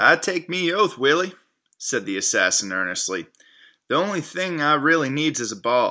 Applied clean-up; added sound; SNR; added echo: none; none; none; none.